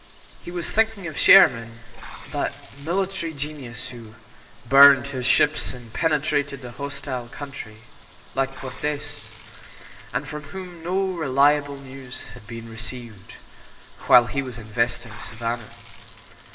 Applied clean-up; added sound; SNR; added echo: none; Bathtub (filling or washing) / Water; 17 dB; reverberation time 0.6 s.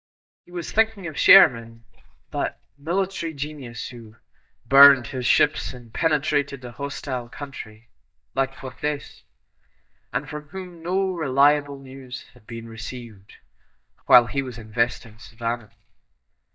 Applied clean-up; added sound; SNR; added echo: neural mask model DeepFilterNet 3.